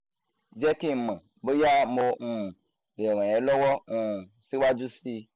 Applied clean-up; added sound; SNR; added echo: none; none; none; none.